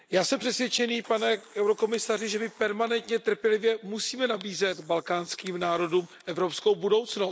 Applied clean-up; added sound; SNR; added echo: neural mask model Resemble Enhance denoiser.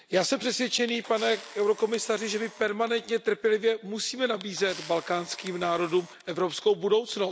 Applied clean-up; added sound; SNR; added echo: none; Camera; 20 dB; none.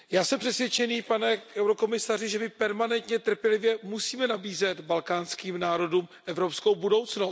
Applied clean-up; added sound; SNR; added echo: none; none; none; none.